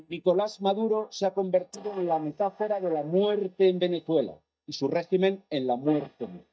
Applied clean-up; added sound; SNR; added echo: neural mask model DeepFilterNet 3.